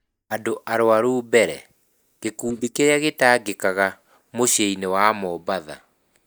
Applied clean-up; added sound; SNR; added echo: neural mask model DeepFilterNet 3.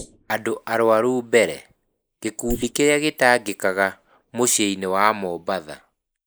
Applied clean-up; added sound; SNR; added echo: neural mask model Resemble Enhance denoiser.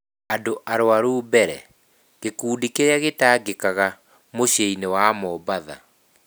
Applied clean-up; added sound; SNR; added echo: none; none; none; none.